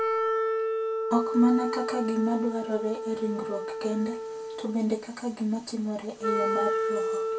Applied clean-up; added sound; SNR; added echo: none; Wind instrument, woodwind instrument; 1 dB; reverberation time 0.2 s.